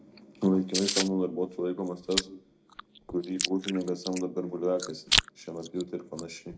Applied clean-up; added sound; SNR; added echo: none; Chewing, mastication; 3 dB; reverberation time 0.3 s.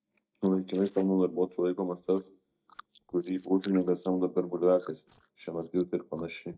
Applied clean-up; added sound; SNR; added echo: neural mask model DeepFilterNet 3.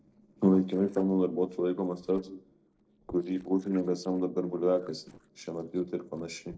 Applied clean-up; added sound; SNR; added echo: neural separator model SepFormer DNS4.